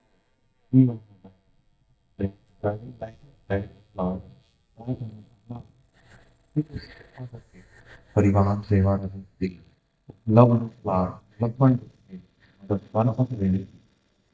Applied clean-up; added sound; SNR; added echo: neural mask model DeepFilterNet 3.